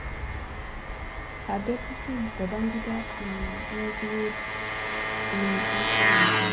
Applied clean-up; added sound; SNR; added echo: none; Engine; -5 dB; reverberation time 0.5 s.